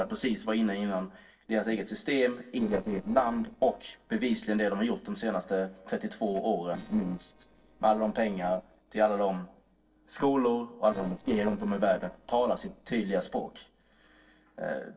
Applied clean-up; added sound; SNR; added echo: neural separator model SepFormer DNS4.